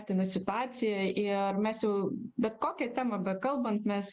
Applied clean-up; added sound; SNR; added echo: none; none; none; none.